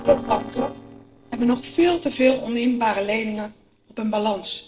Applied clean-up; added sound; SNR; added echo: neural separator model SepFormer DNS4.